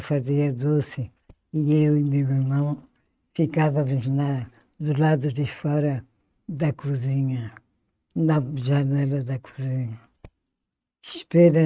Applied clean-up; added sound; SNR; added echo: neural mask model RNNoise.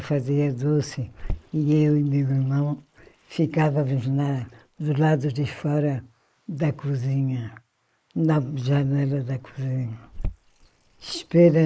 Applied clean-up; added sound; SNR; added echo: neural mask model Resemble Enhance denoiser.